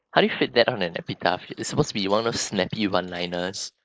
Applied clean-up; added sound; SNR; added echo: neural mask model Resemble Enhance denoiser.